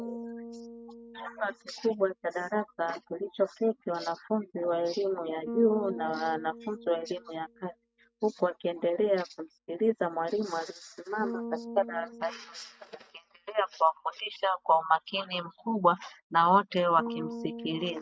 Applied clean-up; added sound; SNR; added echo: neural mask model RNNoise.